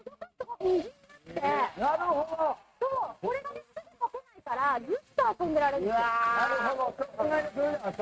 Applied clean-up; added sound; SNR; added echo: neural mask model RNNoise.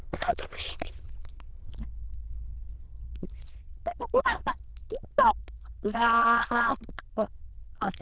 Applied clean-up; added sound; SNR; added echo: neural diffusion model UNIVERSE++.